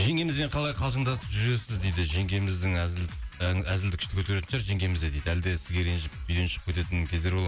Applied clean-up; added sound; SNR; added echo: none; Zipper (clothing); 18 dB; none.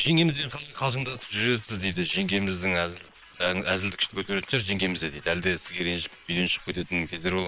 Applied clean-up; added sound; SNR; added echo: neural separator model SepFormer WHAM!.